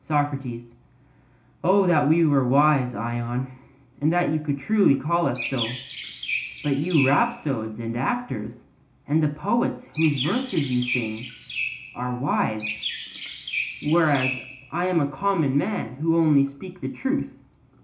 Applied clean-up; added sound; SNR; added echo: none; Chirp, tweet; 7 dB; reverberation time 0.4 s.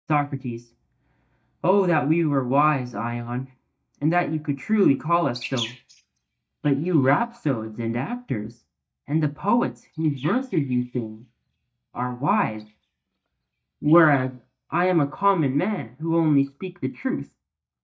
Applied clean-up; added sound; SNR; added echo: neural mask model DeepFilterNet 3.